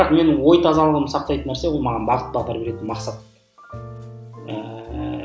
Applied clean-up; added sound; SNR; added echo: none; none; none; none.